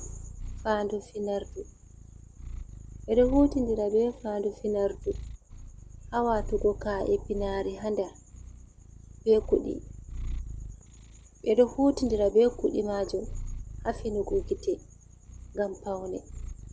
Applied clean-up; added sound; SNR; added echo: none; Purr; 11 dB; none.